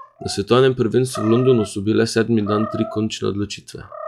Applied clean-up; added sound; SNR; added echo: classical method log-MMSE.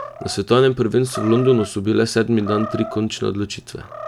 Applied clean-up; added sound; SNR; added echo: none; Animal; 15 dB; none.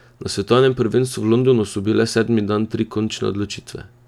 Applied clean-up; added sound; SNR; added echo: none; none; none; none.